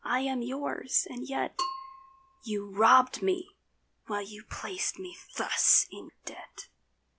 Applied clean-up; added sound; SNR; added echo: none; Bell / Percussion; 12 dB; none.